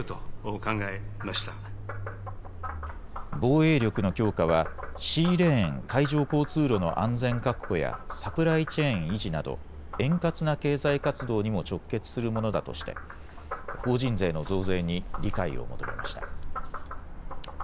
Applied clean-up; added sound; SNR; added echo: none; Frog; 7 dB; none.